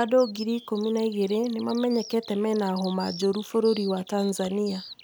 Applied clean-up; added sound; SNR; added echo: none; Bird vocalization, bird call, bird song; 18 dB; none.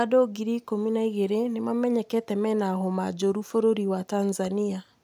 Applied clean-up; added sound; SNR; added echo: none; none; none; none.